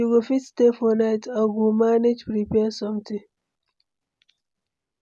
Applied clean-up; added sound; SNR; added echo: none; none; none; none.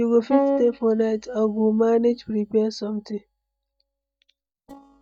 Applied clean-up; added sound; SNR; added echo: neural mask model DeepFilterNet 3.